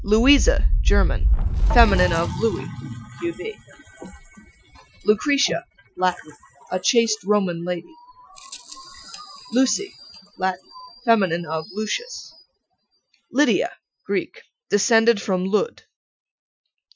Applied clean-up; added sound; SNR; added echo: classical method Wiener filter.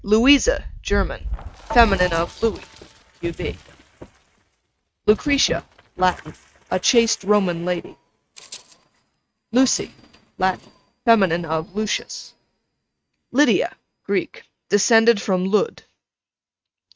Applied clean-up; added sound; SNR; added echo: neural mask model RNNoise.